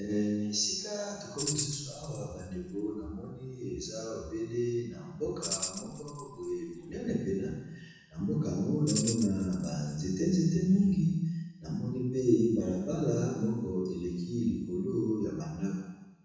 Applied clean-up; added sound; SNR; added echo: none; Tambourine; 10 dB; reverberation time 1.1 s.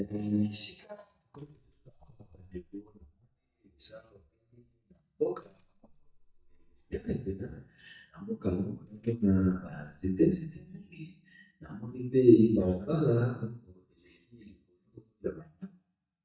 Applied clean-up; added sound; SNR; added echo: neural mask model DeepFilterNet 3.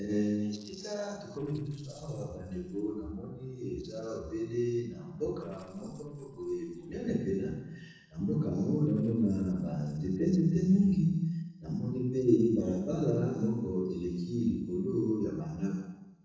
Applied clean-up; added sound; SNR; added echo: neural separator model SepFormer DNS4.